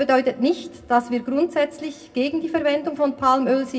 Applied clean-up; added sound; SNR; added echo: none; none; none; reverberation time 0.2 s.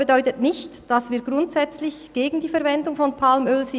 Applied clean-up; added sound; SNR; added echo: none; none; none; none.